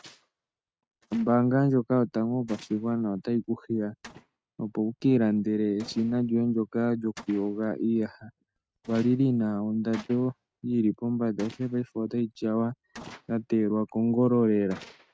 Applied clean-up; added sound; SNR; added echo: neural mask model RNNoise.